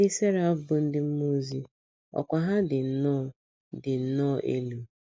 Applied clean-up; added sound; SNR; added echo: none; none; none; none.